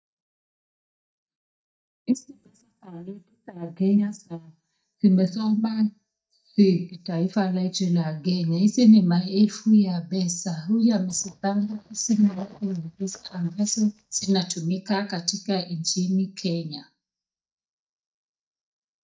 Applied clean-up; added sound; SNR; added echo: neural mask model DeepFilterNet 3.